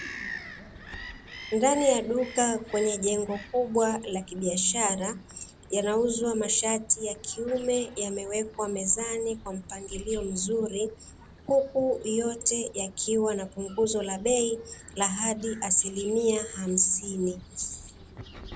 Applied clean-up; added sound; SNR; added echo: none; Bird vocalization, bird call, bird song; 18 dB; none.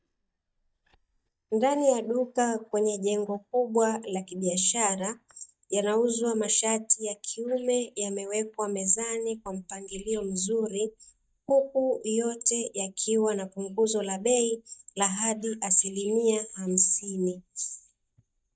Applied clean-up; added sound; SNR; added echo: neural mask model DeepFilterNet 3.